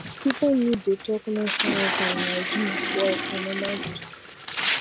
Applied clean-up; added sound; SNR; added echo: none; Tearing + Toilet flush / Water; 0 dB; none.